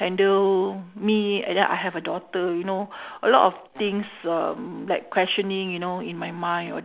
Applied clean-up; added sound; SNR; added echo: none; none; none; none.